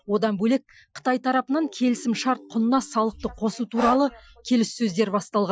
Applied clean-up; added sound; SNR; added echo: classical method Wiener filter.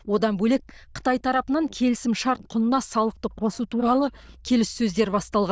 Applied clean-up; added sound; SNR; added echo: neural diffusion model UNIVERSE++.